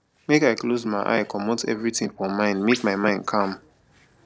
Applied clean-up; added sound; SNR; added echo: neural separator model SepFormer DNS4.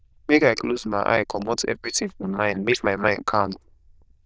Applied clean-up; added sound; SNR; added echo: neural diffusion model UNIVERSE++.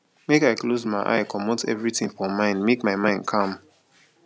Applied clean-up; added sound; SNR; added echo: none; none; none; none.